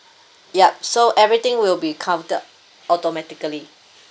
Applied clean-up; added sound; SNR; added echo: none; none; none; none.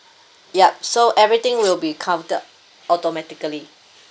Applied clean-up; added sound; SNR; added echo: none; Cutlery, silverware; 16 dB; none.